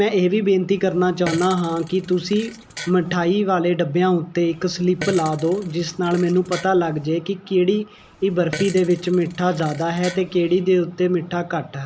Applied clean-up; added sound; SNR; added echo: none; Fart; 16 dB; none.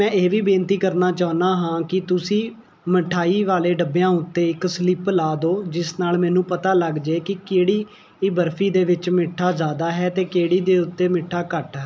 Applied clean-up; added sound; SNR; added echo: none; none; none; none.